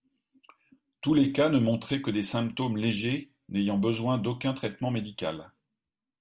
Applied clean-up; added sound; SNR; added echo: none; none; none; none.